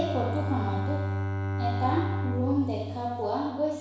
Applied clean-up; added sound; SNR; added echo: none; Bowed string instrument; 0 dB; reverberation time 1.1 s.